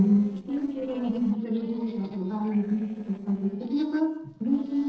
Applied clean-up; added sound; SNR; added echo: neural separator model SepFormer DNS4.